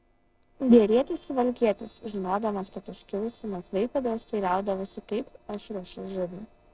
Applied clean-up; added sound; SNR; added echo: neural separator model SepFormer DNS4.